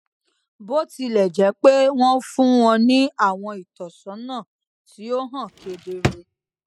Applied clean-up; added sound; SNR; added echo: classical method spectral subtraction.